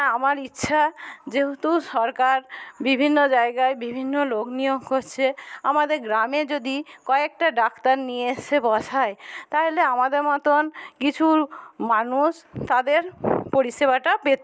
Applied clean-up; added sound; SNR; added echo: none; none; none; none.